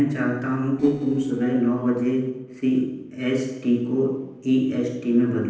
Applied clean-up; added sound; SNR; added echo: neural separator model SepFormer DNS4.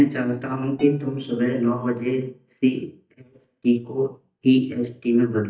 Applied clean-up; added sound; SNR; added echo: neural mask model DeepFilterNet 3.